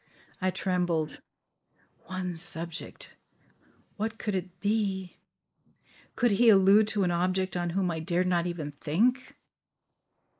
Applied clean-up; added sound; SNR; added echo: neural mask model Resemble Enhance denoiser.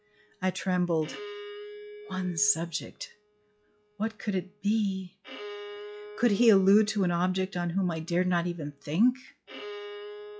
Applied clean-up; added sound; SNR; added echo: classical method log-MMSE.